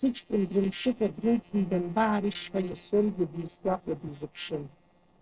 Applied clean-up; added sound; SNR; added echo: neural separator model SepFormer DNS4.